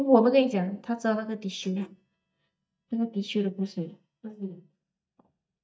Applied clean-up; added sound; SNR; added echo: neural mask model DeepFilterNet 3.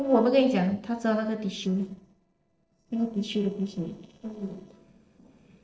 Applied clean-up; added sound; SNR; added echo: neural separator model SepFormer DNS4.